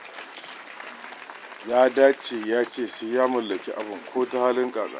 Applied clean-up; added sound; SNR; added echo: none; Applause / Cheering; 16 dB; none.